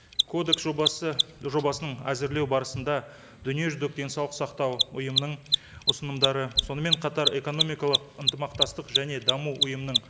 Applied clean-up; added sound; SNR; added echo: none; Mechanisms; 1 dB; none.